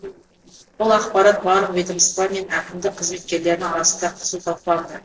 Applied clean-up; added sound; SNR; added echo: neural separator model SepFormer DNS4.